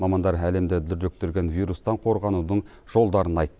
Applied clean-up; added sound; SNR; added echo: none; none; none; none.